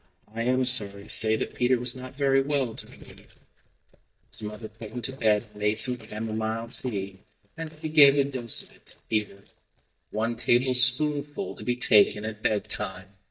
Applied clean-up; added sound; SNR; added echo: neural mask model DeepFilterNet 3.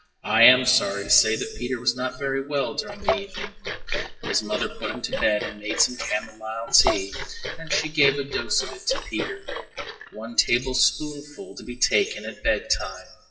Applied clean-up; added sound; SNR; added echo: classical method WPE with log-MMSE.